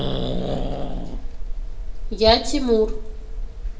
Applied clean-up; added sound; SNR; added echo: none; Growling; 0 dB; reverberation time 0.6 s.